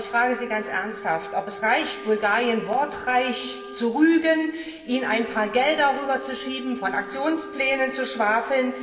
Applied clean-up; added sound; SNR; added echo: none; Wind instrument, woodwind instrument; 14 dB; reverberation time 1.4 s.